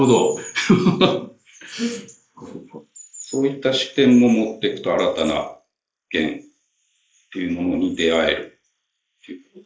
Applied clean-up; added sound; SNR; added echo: neural mask model Resemble Enhance denoiser.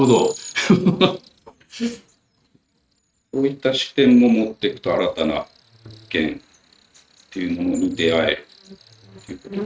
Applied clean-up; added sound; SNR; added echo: neural mask model RNNoise.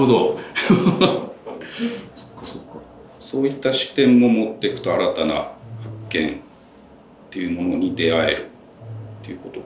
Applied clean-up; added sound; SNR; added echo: none; none; none; none.